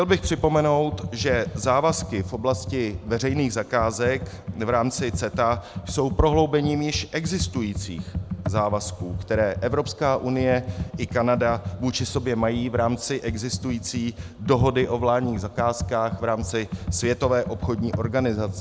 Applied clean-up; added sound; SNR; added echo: none; Computer keyboard; 8 dB; none.